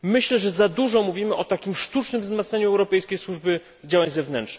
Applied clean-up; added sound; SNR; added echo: none; none; none; none.